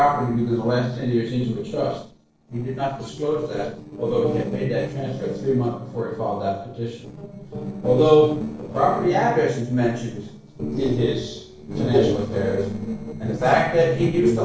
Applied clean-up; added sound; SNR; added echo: neural separator model SepFormer DNS4.